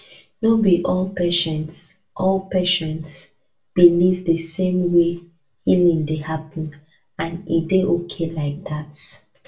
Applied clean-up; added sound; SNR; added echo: none; none; none; reverberation time 0.2 s.